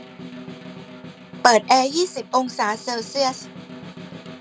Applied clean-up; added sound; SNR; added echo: none; Snare drum; 16 dB; none.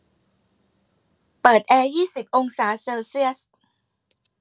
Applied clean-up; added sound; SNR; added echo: none; none; none; none.